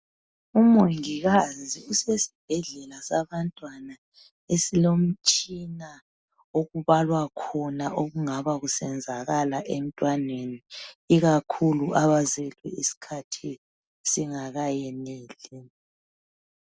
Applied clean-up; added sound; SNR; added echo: none; none; none; none.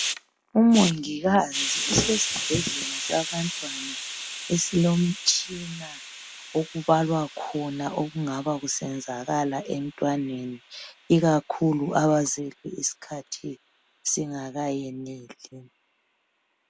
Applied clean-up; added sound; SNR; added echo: none; Thump, thud + Hiss; 9 dB; none.